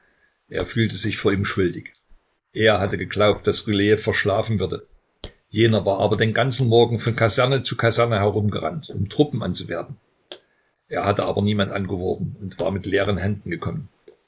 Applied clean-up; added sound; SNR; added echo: neural mask model Resemble Enhance denoiser.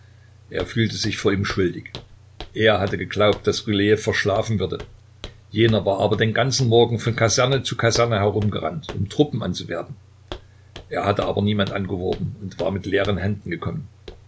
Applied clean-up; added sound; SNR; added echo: none; Walk, footsteps; 19 dB; none.